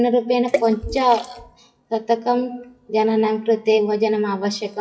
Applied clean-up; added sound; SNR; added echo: classical method WPE with log-MMSE.